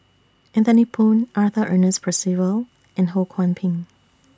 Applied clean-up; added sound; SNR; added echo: none; none; none; none.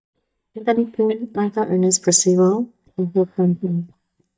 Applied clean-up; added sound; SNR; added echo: neural mask model DeepFilterNet 3.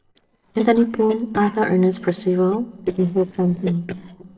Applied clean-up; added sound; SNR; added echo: neural separator model SepFormer DNS4.